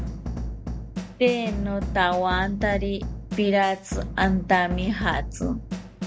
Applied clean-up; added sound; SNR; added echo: none; Drum / Drum kit; 6 dB; none.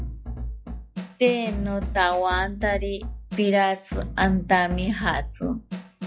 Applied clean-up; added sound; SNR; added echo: classical method log-MMSE.